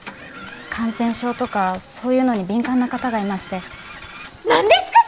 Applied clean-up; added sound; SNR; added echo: none; Rattle (instrument) + Engine starting; 18 dB; none.